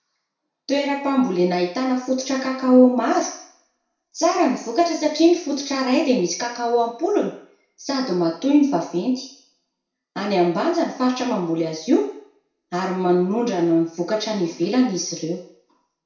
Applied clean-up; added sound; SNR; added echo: none; none; none; reverberation time 0.6 s.